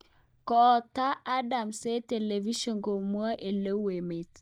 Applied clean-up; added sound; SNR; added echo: neural mask model DeepFilterNet 3.